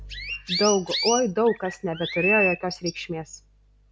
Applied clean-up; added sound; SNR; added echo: none; Chirp, tweet; 4 dB; none.